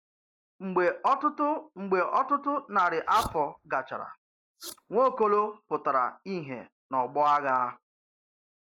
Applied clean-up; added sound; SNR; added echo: neural mask model Resemble Enhance denoiser.